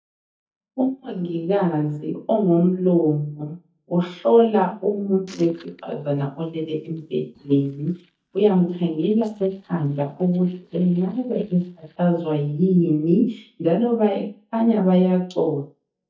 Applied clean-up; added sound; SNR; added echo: neural mask model DeepFilterNet 3.